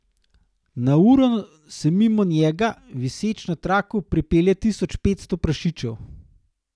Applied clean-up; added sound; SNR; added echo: none; none; none; none.